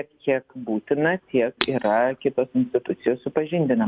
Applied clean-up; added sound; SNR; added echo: none; Shatter; 9 dB; none.